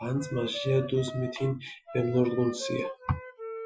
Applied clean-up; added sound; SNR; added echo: classical method Wiener filter.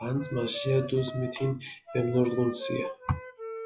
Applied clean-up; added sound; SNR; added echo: classical method log-MMSE.